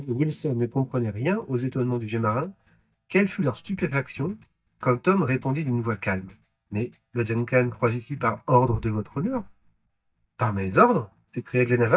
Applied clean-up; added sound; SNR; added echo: neural mask model DeepFilterNet 3.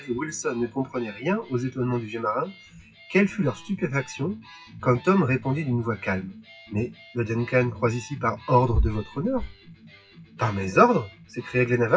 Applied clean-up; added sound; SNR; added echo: classical method WPE with log-MMSE.